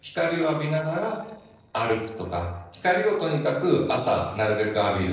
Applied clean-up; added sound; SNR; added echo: neural separator model SepFormer DNS4.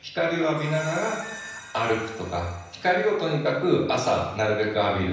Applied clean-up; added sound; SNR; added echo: none; Telephone; 17 dB; reverberation time 0.9 s.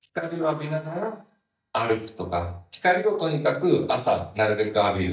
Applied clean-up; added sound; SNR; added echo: neural mask model DeepFilterNet 3.